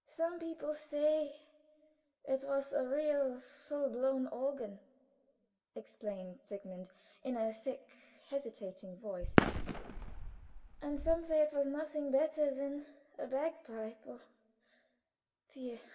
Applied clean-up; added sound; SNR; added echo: none; Fireworks; -3 dB; reverberation time 2.0 s.